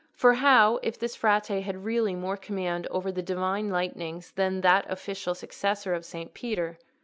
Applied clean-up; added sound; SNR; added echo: none; none; none; none.